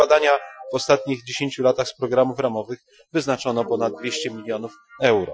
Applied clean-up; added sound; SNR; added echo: classical method Wiener filter.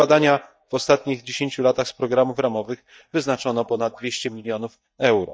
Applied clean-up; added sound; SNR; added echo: neural mask model DeepFilterNet 3.